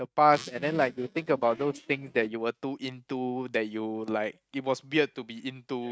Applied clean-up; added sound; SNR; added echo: neural mask model RNNoise.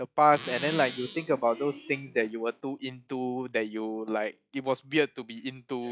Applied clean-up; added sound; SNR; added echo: classical method log-MMSE.